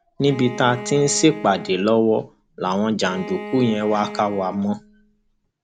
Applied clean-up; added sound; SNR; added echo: none; Bowed string instrument; 14 dB; none.